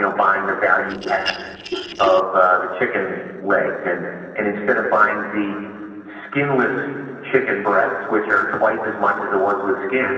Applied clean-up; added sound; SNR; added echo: neural separator model SepFormer DNS4.